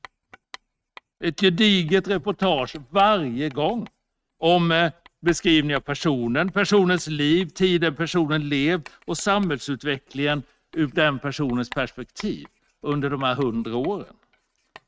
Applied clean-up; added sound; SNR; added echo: neural mask model RNNoise.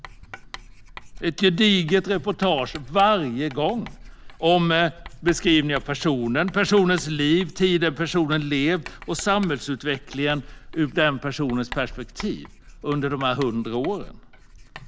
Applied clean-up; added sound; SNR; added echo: none; Writing; 17 dB; none.